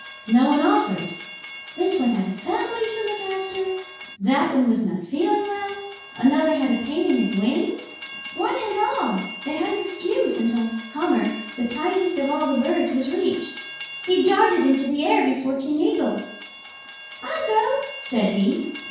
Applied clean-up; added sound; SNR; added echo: none; Train; 15 dB; reverberation time 0.6 s.